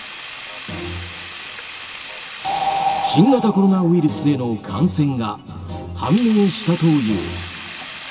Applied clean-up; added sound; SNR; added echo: none; Sink (filling or washing); 16 dB; reverberation time 2.4 s.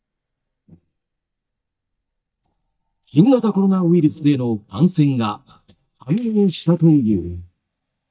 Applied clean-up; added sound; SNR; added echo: neural mask model DeepFilterNet 3.